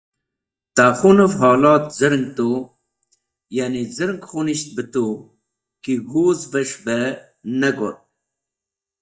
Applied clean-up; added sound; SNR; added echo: neural mask model DeepFilterNet 3.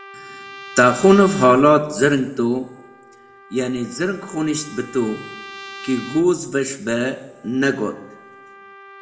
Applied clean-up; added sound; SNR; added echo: none; Trumpet; 19 dB; reverberation time 0.8 s.